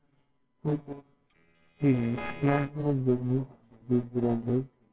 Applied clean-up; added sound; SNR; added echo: neural separator model SepFormer WHAMR!.